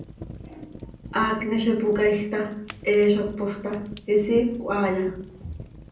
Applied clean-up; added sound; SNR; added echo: none; Fire; 16 dB; reverberation time 0.6 s.